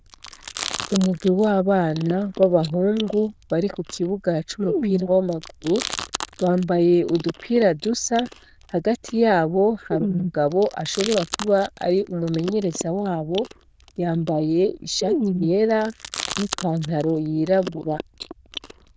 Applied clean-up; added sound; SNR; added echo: neural diffusion model UNIVERSE++.